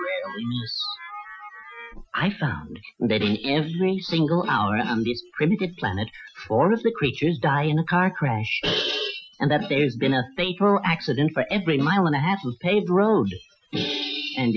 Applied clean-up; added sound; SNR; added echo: classical method Wiener filter.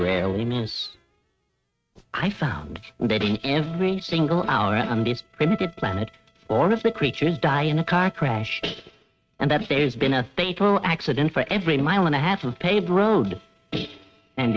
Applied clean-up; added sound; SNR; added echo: neural mask model RNNoise.